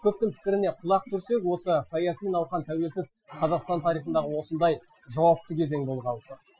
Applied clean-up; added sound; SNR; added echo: classical method Wiener filter.